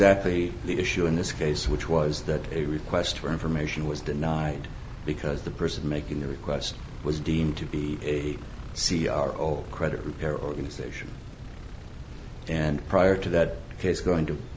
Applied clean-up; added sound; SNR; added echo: none; Aircraft; 17 dB; none.